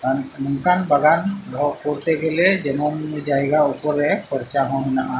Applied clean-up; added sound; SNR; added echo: none; none; none; none.